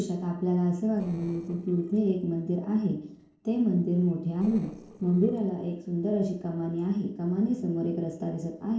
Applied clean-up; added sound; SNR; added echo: neural separator model SepFormer DNS4.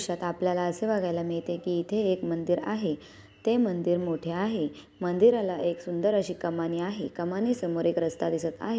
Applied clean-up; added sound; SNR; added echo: none; none; none; none.